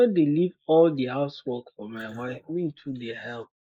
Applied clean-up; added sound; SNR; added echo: neural mask model Resemble Enhance denoiser.